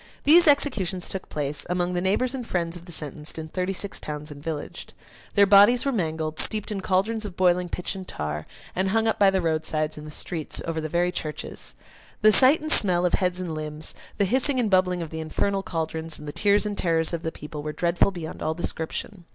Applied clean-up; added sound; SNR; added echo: none; none; none; none.